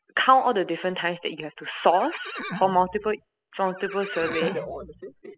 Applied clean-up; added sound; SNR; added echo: classical method spectral subtraction.